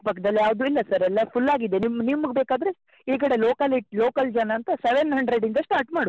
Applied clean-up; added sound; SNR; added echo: none; none; none; none.